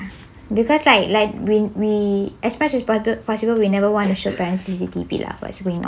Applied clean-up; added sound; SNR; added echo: none; Cough; 20 dB; none.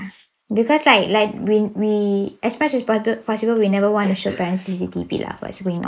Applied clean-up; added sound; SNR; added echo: neural mask model Resemble Enhance denoiser.